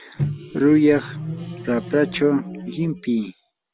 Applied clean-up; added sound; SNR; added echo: none; Microwave oven; 9 dB; none.